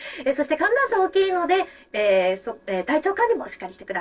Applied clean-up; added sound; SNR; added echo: neural separator model SepFormer DNS4.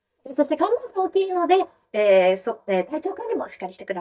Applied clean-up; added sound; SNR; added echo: neural mask model DeepFilterNet 3.